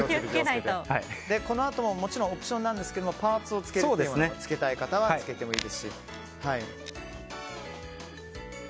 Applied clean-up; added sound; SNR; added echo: none; none; none; none.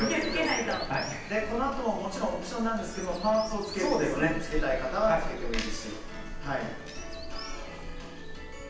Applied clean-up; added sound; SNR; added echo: none; Bird vocalization, bird call, bird song; 6 dB; reverberation time 0.9 s.